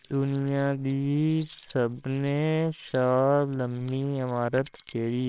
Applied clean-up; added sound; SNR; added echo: neural separator model SepFormer WHAMR!.